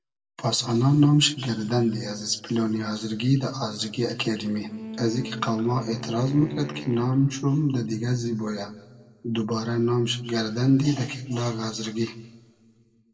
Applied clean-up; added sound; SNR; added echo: none; Wind instrument, woodwind instrument; 13 dB; reverberation time 1.2 s.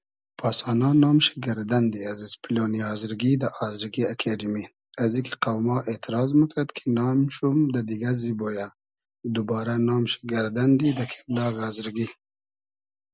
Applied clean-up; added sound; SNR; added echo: none; none; none; none.